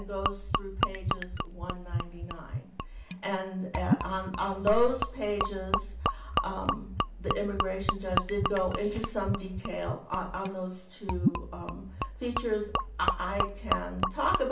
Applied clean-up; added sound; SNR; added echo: none; Gurgling / Liquid; 0 dB; reverberation time 0.3 s.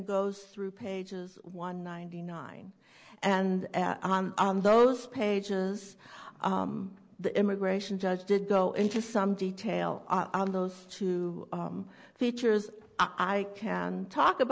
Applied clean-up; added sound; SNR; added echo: none; none; none; none.